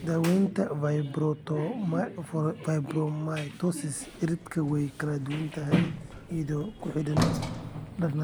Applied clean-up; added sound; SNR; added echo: none; Sliding door; 10 dB; none.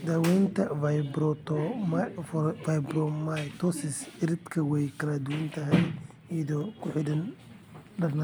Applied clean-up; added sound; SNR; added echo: none; none; none; none.